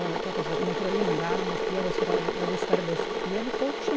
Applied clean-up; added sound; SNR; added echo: none; Boiling / Water; -3 dB; none.